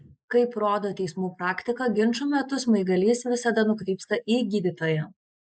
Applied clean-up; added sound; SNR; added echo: neural mask model Resemble Enhance denoiser.